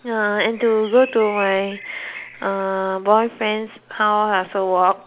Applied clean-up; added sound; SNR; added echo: none; Bird; 17 dB; none.